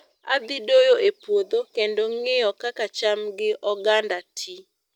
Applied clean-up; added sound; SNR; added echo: none; none; none; none.